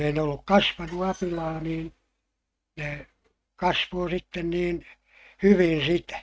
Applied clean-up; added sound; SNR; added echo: neural mask model RNNoise.